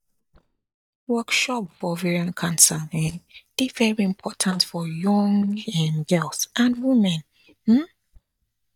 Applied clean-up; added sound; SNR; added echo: neural mask model DeepFilterNet 3.